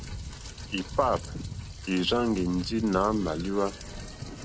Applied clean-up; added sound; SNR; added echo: none; Rain; 9 dB; none.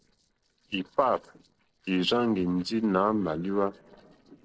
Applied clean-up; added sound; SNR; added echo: neural separator model SepFormer DNS4.